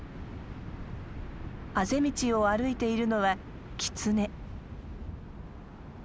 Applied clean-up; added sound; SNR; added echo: none; none; none; none.